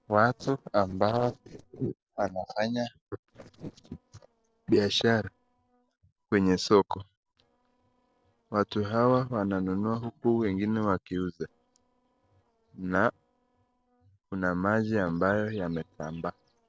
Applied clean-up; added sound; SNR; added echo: neural separator model SepFormer DNS4.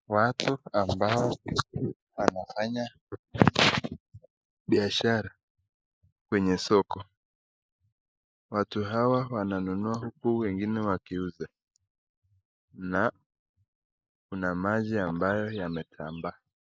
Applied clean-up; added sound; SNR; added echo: neural mask model Resemble Enhance denoiser.